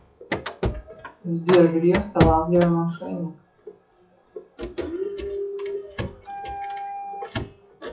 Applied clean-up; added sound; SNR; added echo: classical method WPE with log-MMSE.